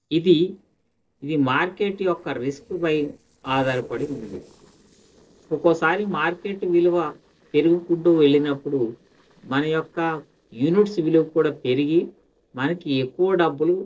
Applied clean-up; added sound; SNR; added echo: neural separator model SepFormer DNS4.